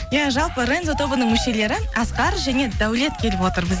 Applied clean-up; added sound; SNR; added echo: none; Cheering; 13 dB; none.